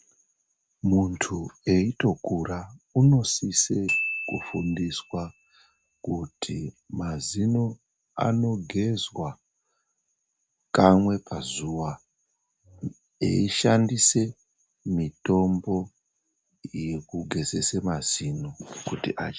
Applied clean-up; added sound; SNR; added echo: none; Glockenspiel; 9 dB; none.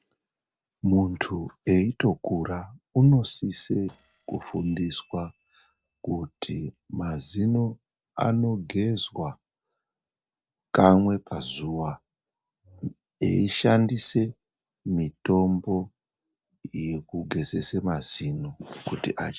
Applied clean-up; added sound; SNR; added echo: neural separator model SepFormer DNS4.